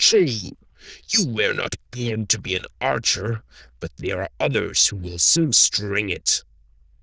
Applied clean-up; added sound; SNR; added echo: neural diffusion model UNIVERSE++.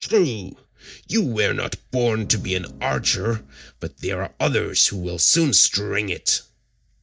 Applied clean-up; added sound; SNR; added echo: neural mask model DeepFilterNet 3.